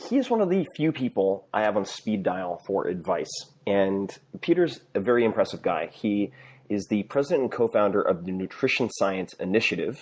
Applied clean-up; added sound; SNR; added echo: none; none; none; none.